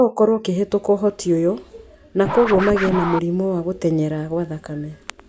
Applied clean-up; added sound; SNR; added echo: none; Scratching (performance technique); 8 dB; none.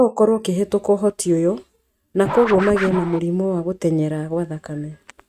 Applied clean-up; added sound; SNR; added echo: neural mask model RNNoise.